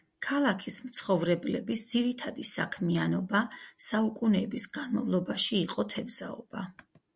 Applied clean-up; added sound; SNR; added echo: none; none; none; none.